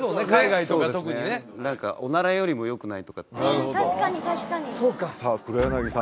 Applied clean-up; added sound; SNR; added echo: none; none; none; none.